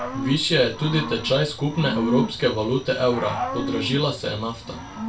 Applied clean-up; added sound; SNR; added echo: none; Cricket / Growling; 6 dB; reverberation time 0.2 s.